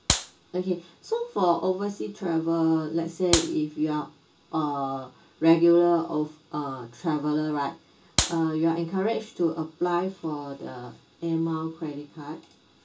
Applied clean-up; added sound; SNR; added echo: none; Clapping; 3 dB; reverberation time 0.2 s.